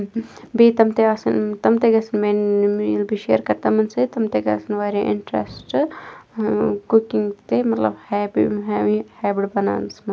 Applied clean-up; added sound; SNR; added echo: none; none; none; none.